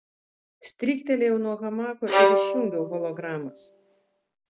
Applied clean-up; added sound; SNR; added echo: none; Bowed string instrument; -3 dB; none.